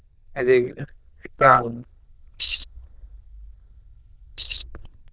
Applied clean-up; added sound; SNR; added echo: neural diffusion model UNIVERSE++.